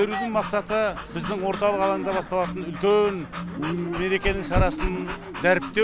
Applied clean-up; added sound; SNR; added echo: none; Dog / Breathing; 8 dB; none.